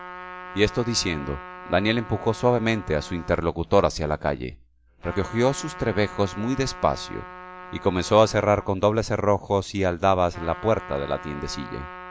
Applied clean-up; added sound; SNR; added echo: none; Trumpet; 16 dB; none.